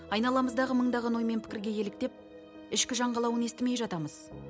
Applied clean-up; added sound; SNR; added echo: none; none; none; none.